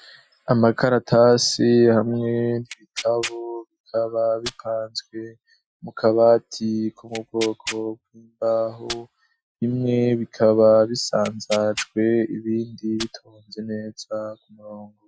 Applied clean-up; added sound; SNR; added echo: classical method Wiener filter.